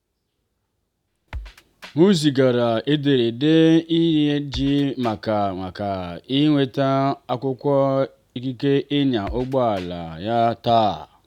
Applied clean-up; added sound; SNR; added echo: none; Drum kit; 17 dB; none.